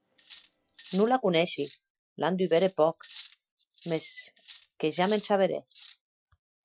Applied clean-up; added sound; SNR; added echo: classical method Wiener filter.